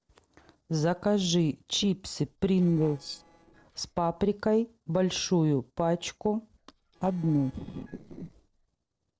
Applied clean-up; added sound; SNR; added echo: neural separator model SepFormer DNS4.